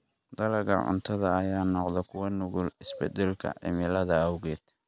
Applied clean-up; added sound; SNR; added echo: none; none; none; none.